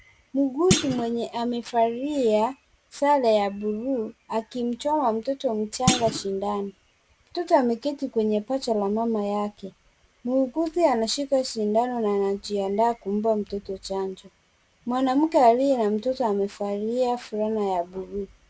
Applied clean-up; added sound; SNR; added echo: none; Thump, thud; 5 dB; none.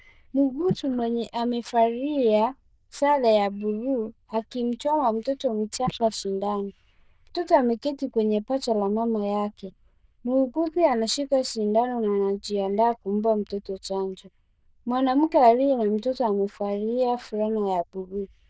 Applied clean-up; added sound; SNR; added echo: neural diffusion model UNIVERSE++.